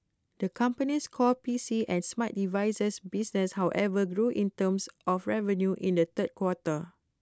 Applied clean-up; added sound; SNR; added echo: none; none; none; none.